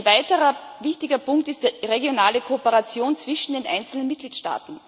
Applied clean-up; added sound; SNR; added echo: none; none; none; none.